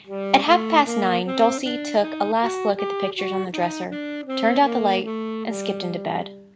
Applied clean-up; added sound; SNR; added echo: none; Wind instrument, woodwind instrument; 5 dB; none.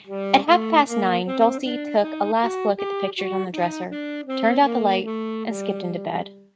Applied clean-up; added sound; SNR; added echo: neural mask model RNNoise.